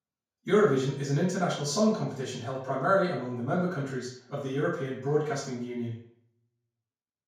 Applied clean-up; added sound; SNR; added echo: none; none; none; reverberation time 0.5 s.